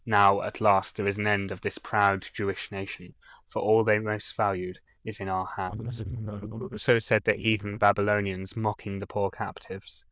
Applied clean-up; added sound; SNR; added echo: neural diffusion model UNIVERSE++.